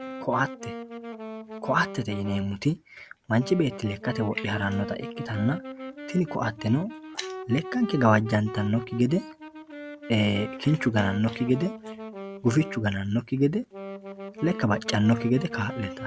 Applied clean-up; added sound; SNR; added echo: none; Wind instrument, woodwind instrument; 12 dB; none.